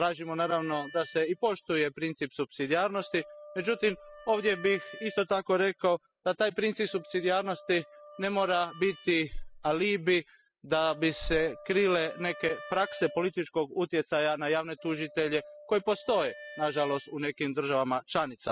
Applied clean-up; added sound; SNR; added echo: classical method spectral subtraction.